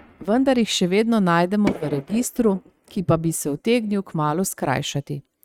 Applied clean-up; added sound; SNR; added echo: neural mask model RNNoise.